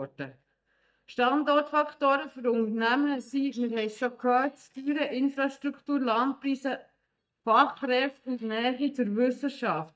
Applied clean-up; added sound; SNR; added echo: neural mask model DeepFilterNet 3.